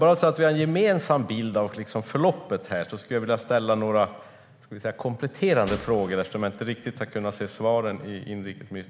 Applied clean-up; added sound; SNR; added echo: none; Gunshot, gunfire; 16 dB; none.